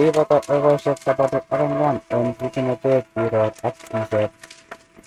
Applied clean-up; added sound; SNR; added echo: neural mask model RNNoise.